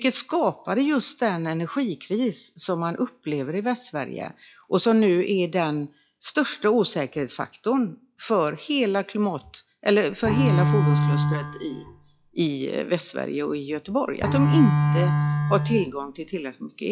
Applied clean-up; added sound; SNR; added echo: classical method log-MMSE.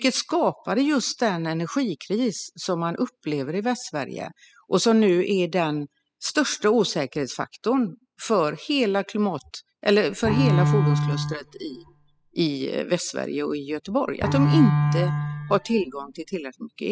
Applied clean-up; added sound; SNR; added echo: classical method spectral subtraction.